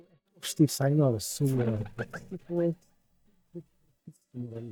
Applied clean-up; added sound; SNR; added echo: neural mask model DeepFilterNet 3.